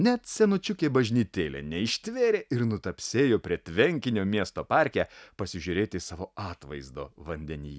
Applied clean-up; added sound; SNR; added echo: none; none; none; none.